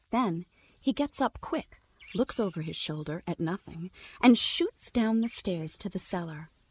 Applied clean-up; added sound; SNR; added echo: neural mask model Resemble Enhance denoiser.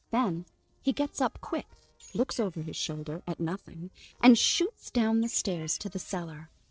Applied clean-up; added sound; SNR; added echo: neural separator model SepFormer DNS4.